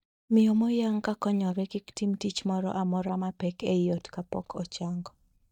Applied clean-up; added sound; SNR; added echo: neural mask model DeepFilterNet 3.